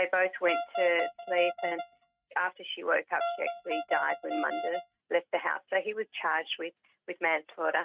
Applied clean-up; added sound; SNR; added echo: neural mask model RNNoise.